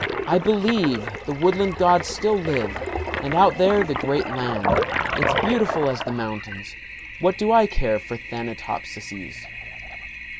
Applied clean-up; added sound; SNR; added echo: none; Toilet flush; 6 dB; none.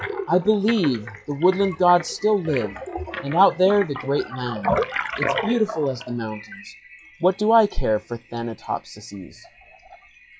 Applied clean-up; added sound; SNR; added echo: classical method log-MMSE.